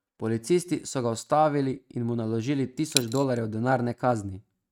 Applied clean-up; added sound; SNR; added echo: neural mask model RNNoise.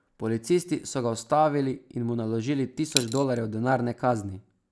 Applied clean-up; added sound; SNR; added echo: none; Coin (dropping); 5 dB; none.